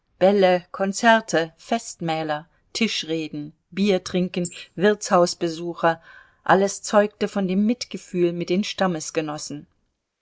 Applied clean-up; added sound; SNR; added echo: neural mask model Resemble Enhance denoiser.